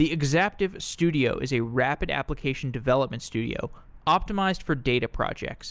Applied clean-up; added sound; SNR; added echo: none; none; none; none.